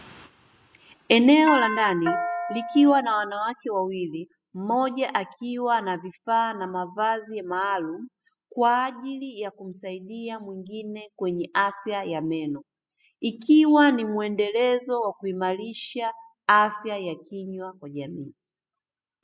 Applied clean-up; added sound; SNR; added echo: classical method spectral subtraction.